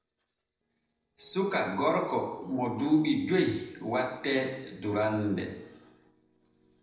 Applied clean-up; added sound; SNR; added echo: neural separator model SepFormer DNS4.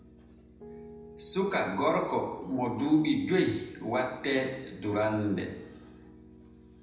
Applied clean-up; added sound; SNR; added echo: none; Piano; 19 dB; reverberation time 0.8 s.